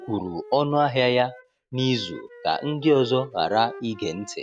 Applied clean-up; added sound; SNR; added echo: none; Wind instrument, woodwind instrument; 18 dB; none.